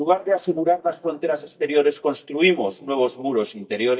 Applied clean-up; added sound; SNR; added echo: neural mask model DeepFilterNet 3.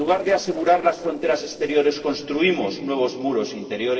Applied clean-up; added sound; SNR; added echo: neural separator model SepFormer DNS4.